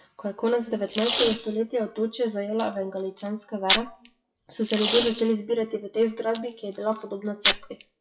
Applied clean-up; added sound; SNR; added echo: classical method WPE with log-MMSE.